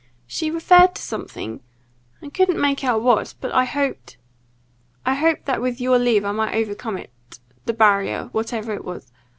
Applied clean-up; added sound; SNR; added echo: none; none; none; none.